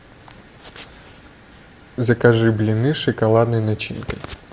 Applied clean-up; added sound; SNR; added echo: none; none; none; none.